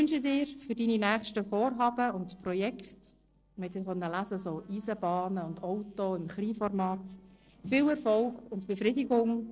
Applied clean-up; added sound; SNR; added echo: neural separator model SepFormer DNS4.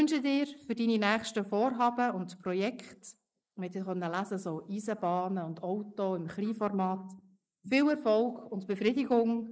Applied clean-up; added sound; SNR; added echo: neural mask model Resemble Enhance denoiser.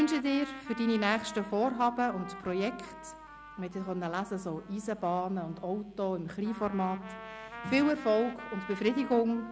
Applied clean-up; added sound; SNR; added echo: none; Trumpet; 15 dB; none.